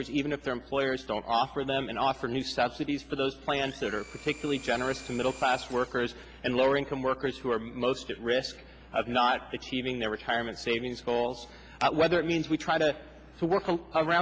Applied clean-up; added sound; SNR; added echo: none; Domestic sounds, home sounds + Finger snapping; 18 dB; none.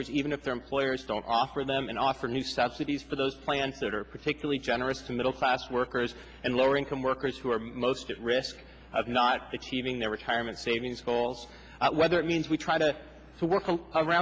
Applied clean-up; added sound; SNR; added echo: none; none; none; none.